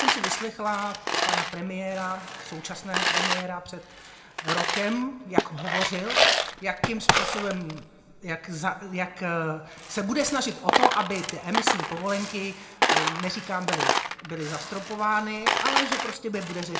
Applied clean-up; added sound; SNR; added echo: none; Coin (dropping); -3 dB; reverberation time 0.4 s.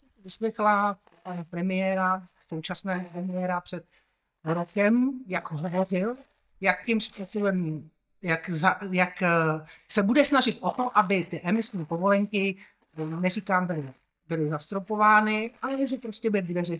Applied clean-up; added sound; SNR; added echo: neural mask model DeepFilterNet 3.